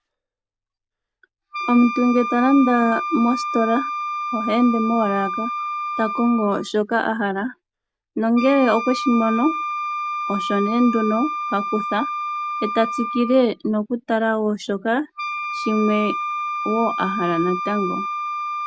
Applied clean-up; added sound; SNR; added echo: none; Wind instrument, woodwind instrument; 6 dB; none.